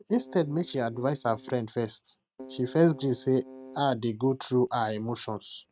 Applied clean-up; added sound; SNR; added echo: neural mask model RNNoise.